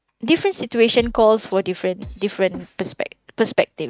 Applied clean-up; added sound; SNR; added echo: neural mask model RNNoise.